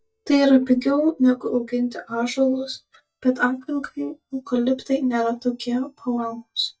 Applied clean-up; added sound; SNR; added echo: neural mask model DeepFilterNet 3.